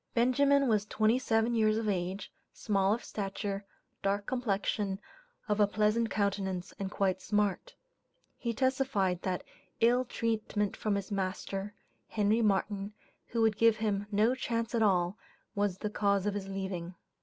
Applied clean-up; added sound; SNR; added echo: none; none; none; none.